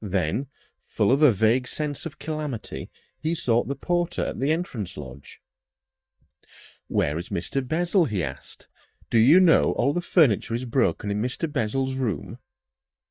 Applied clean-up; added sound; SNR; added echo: neural mask model DeepFilterNet 3.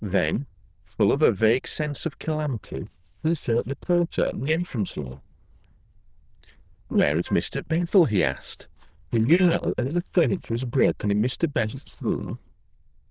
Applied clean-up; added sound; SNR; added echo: neural diffusion model UNIVERSE++.